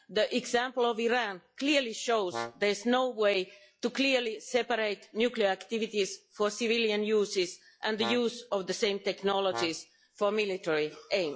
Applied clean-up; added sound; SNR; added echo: classical method log-MMSE.